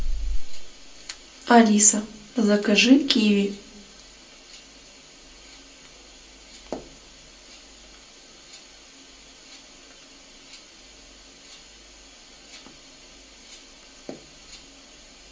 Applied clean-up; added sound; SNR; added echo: none; none; none; reverberation time 0.2 s.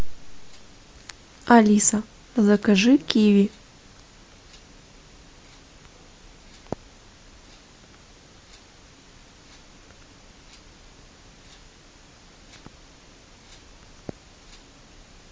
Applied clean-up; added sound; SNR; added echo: none; none; none; none.